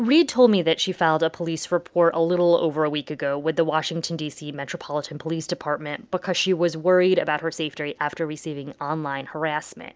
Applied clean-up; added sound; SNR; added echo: none; none; none; none.